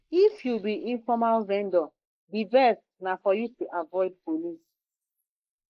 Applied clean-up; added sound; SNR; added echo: neural mask model Resemble Enhance denoiser.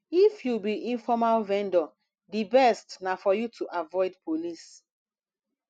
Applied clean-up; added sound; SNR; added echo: none; none; none; none.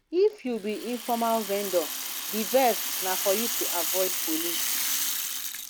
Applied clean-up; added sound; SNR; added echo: none; Rattle (instrument); 2 dB; none.